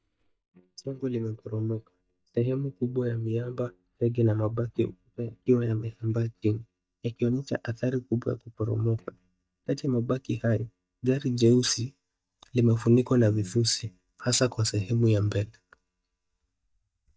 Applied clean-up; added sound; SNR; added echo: neural mask model DeepFilterNet 3.